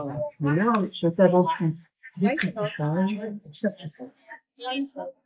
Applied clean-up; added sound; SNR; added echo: neural mask model Resemble Enhance denoiser.